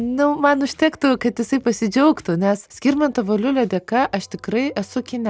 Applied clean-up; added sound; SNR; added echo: none; none; none; none.